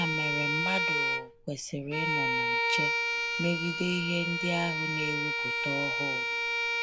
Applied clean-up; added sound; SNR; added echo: none; Bowed string instrument; -4 dB; none.